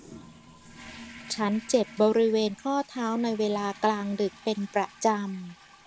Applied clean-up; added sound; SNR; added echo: none; Toilet flush; 20 dB; none.